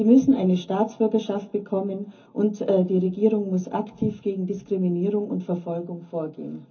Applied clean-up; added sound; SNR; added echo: none; none; none; reverberation time 0.3 s.